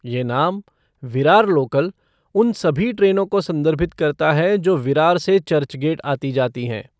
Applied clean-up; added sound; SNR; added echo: none; none; none; none.